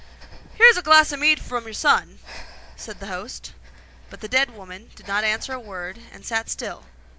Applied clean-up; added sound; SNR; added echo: none; Breathing; 19 dB; none.